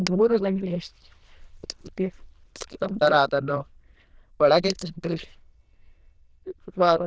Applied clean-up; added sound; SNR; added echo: neural diffusion model UNIVERSE++.